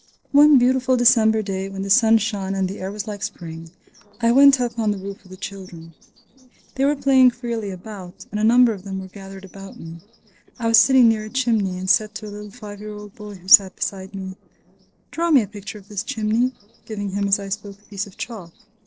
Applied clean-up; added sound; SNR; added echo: neural separator model SepFormer DNS4.